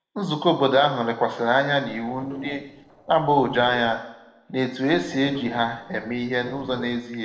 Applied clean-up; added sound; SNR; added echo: neural separator model SepFormer DNS4.